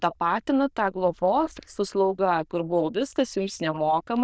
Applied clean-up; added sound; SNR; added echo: neural diffusion model UNIVERSE++.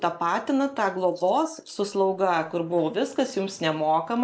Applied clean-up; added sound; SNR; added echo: neural mask model Resemble Enhance denoiser.